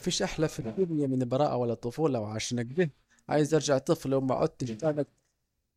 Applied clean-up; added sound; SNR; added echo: neural mask model DeepFilterNet 3.